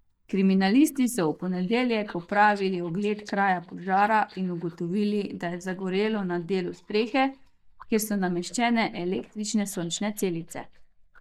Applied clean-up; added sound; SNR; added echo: neural mask model DeepFilterNet 3.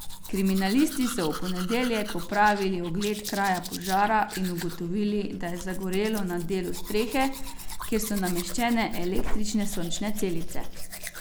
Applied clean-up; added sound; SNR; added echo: none; Domestic sounds, home sounds; 3 dB; none.